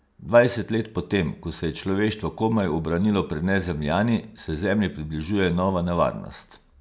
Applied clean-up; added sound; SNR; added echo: none; none; none; none.